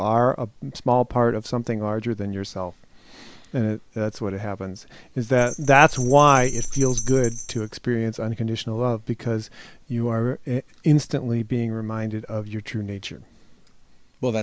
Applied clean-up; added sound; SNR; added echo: none; Bell; 5 dB; none.